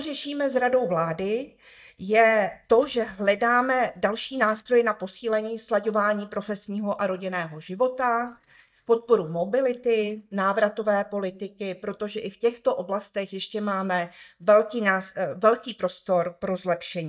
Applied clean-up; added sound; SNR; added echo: neural mask model DeepFilterNet 3.